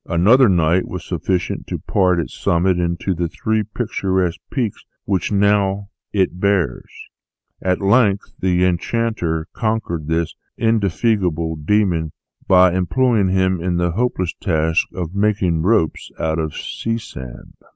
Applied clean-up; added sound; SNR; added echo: none; none; none; none.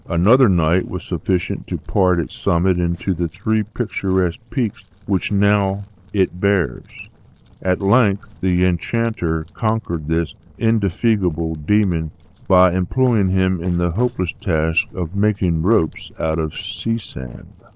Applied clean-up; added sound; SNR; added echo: neural separator model SepFormer DNS4.